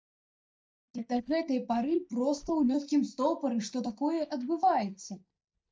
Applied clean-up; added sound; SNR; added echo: neural mask model DeepFilterNet 3.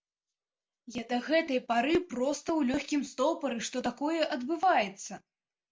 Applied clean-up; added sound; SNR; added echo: none; none; none; none.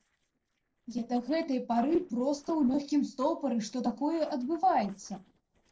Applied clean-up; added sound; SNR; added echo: neural separator model SepFormer DNS4.